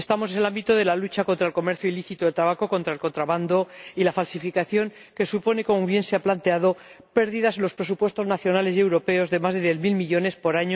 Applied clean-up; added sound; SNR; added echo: none; none; none; none.